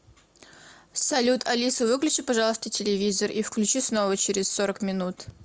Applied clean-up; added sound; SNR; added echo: none; none; none; none.